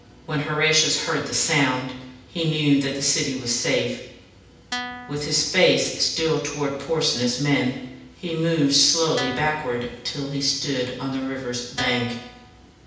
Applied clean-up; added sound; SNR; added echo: none; Guitar; 10 dB; reverberation time 0.9 s.